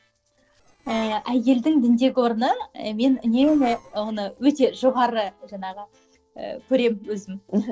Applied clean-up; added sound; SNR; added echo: neural separator model SepFormer DNS4.